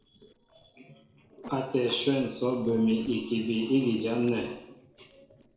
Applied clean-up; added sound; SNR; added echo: neural separator model SepFormer DNS4.